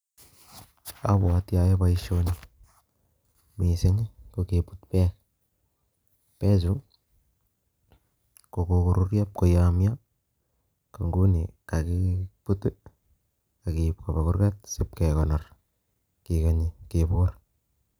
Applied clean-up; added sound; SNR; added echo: none; none; none; none.